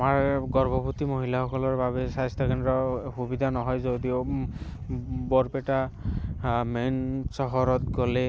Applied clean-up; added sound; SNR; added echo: none; none; none; none.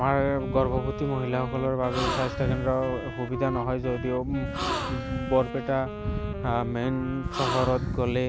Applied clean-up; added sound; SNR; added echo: none; Wind instrument, woodwind instrument + Gasp; 8 dB; none.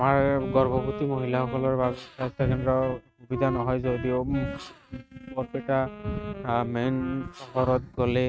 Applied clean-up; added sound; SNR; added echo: neural mask model RNNoise.